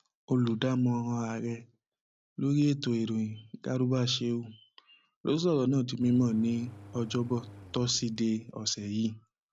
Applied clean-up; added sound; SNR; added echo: none; Engine; 20 dB; none.